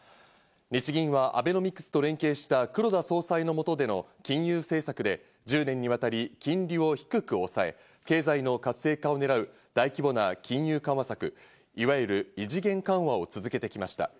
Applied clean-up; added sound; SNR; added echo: none; none; none; none.